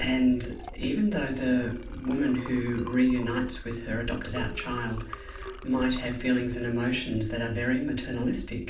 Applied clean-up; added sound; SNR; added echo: none; Liquid; 20 dB; reverberation time 0.4 s.